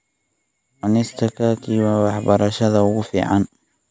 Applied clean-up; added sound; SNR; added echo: none; none; none; none.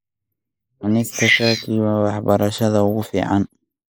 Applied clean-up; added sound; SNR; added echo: neural mask model Resemble Enhance denoiser.